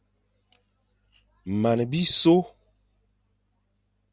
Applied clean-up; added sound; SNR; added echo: none; none; none; none.